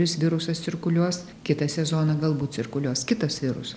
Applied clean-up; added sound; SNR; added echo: none; none; none; none.